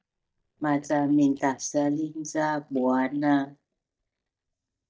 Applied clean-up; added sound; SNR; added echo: neural mask model DeepFilterNet 3.